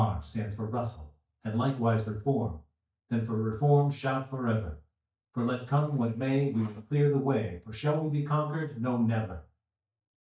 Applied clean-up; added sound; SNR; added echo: neural mask model DeepFilterNet 3.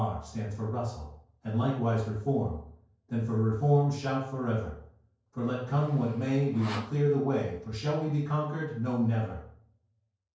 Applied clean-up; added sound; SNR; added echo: neural separator model SepFormer DNS4.